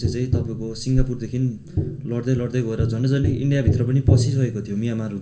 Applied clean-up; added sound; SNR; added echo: none; Tap; 1 dB; reverberation time 0.7 s.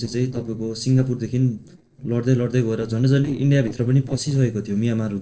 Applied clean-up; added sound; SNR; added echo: neural separator model SepFormer DNS4.